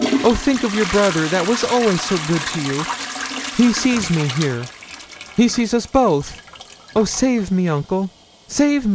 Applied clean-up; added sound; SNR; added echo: none; Trickle, dribble / Toilet flush / Hiss; 9 dB; none.